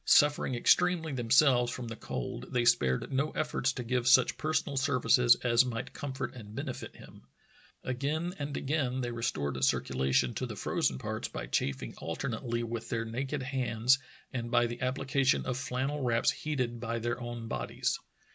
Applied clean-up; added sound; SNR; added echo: none; none; none; none.